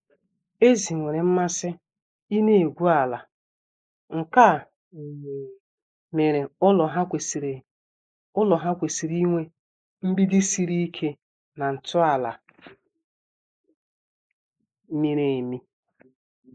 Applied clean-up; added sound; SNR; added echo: neural mask model Resemble Enhance denoiser.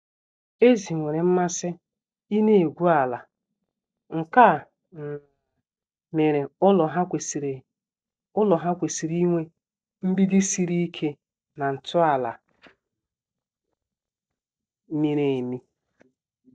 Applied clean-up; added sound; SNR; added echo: neural mask model DeepFilterNet 3.